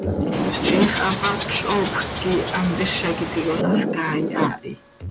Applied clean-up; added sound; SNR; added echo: none; Water / Bird + Zipper (clothing); 0 dB; none.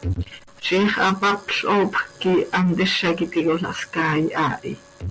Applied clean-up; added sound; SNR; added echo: none; none; none; none.